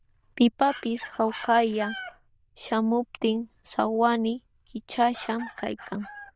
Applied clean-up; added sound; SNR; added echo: neural diffusion model UNIVERSE++.